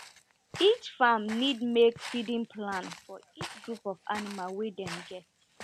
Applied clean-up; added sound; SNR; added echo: none; Walk, footsteps; 15 dB; none.